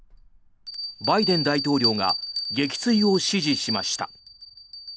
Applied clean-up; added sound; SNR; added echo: none; Bell; 5 dB; none.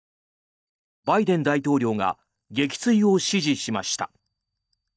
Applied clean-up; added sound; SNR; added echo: neural mask model DeepFilterNet 3.